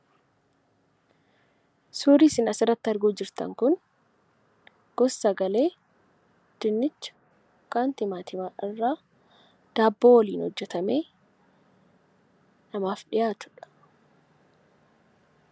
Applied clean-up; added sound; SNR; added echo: none; none; none; none.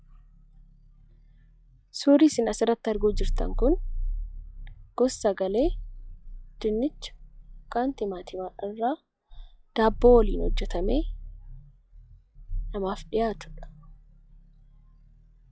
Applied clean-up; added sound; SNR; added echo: classical method log-MMSE.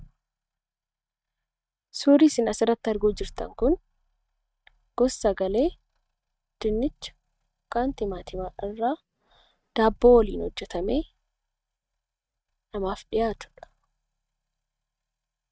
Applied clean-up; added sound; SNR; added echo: neural mask model RNNoise.